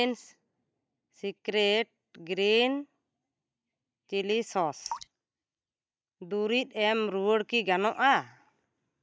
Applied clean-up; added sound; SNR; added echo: neural mask model DeepFilterNet 3.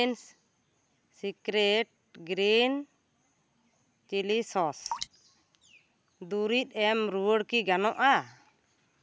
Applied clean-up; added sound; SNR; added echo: none; Drip; 14 dB; none.